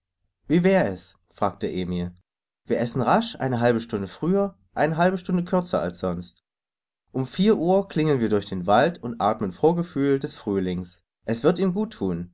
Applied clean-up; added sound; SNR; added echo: none; none; none; none.